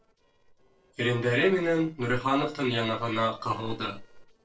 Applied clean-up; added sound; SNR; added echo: neural separator model SepFormer DNS4.